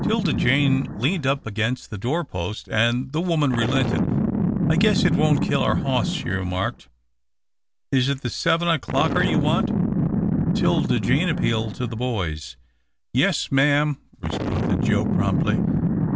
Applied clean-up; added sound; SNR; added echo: none; Boom; 1 dB; none.